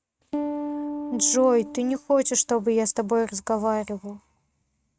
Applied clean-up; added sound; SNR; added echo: neural mask model RNNoise.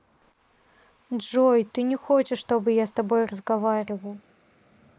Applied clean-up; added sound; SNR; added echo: neural mask model Resemble Enhance denoiser.